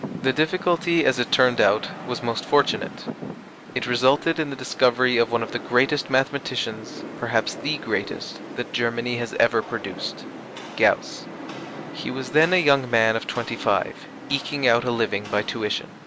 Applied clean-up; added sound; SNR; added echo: none; Rain; 13 dB; none.